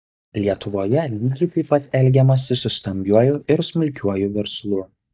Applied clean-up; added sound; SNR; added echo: neural mask model DeepFilterNet 3.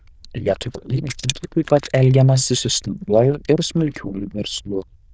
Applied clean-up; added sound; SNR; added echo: neural diffusion model UNIVERSE++.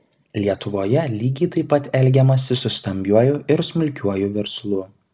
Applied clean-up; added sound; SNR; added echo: none; none; none; none.